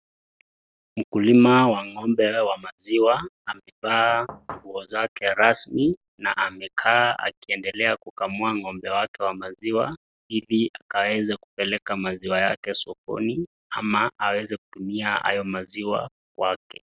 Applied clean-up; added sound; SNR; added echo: none; Knock / Wood; 15 dB; none.